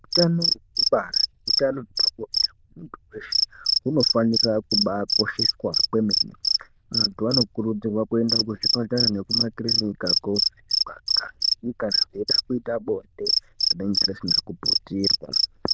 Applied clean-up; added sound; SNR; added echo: neural diffusion model UNIVERSE++.